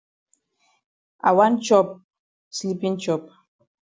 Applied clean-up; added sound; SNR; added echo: none; none; none; none.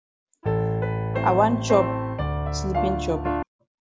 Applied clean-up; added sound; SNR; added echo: none; Piano; -2 dB; none.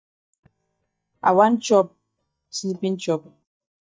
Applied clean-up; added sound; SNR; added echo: neural mask model DeepFilterNet 3.